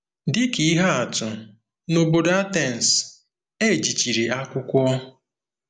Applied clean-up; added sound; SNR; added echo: none; none; none; none.